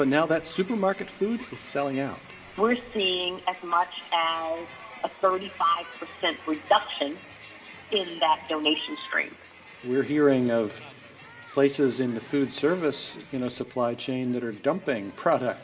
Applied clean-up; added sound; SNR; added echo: none; Crowd; 19 dB; reverberation time 0.4 s.